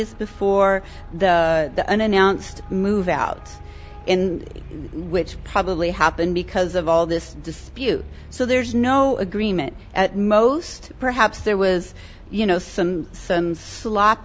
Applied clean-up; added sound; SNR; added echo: none; Traffic noise, roadway noise; 16 dB; none.